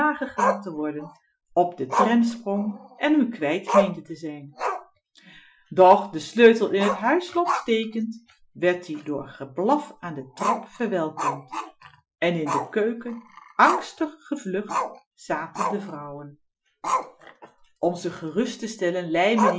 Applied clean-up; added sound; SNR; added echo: classical method Wiener filter.